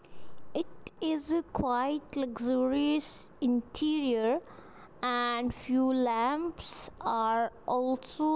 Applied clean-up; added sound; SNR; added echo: none; none; none; none.